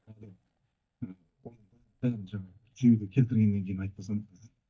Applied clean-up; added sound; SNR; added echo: neural mask model DeepFilterNet 3.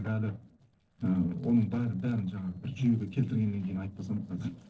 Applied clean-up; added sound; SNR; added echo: neural separator model SepFormer DNS4.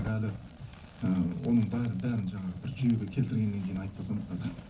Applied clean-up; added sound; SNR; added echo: none; Fire; 16 dB; reverberation time 0.3 s.